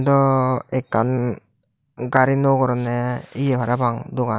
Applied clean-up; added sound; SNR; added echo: none; none; none; none.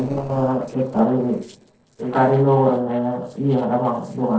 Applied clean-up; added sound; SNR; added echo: neural separator model SepFormer DNS4.